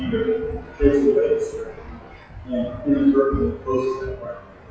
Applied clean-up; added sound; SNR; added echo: classical method WPE with log-MMSE.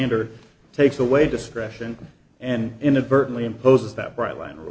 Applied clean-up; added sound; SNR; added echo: none; none; none; none.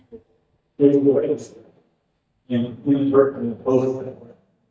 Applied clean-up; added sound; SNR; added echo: neural mask model DeepFilterNet 3.